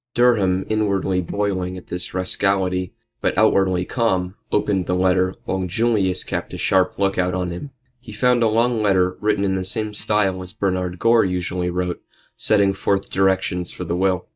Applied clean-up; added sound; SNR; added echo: neural mask model DeepFilterNet 3.